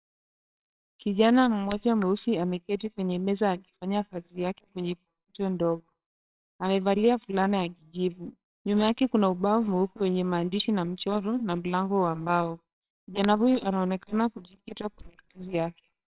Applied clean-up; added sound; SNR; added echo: neural separator model SepFormer WHAMR!.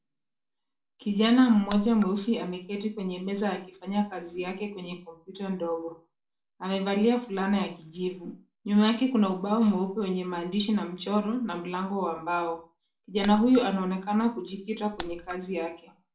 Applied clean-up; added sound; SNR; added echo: none; Raindrop; 13 dB; reverberation time 0.4 s.